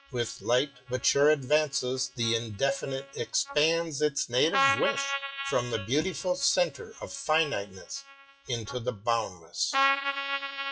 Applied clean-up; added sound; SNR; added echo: classical method WPE with log-MMSE.